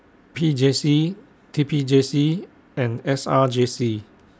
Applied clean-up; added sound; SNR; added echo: none; none; none; none.